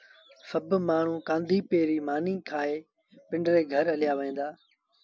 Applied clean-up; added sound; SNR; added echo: none; none; none; none.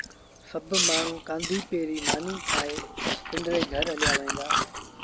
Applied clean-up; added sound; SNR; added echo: none; Chewing, mastication; -3 dB; none.